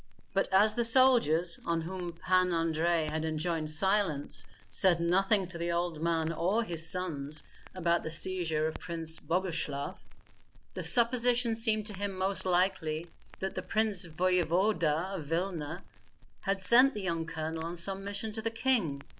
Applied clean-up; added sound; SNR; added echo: none; Crackle; 15 dB; none.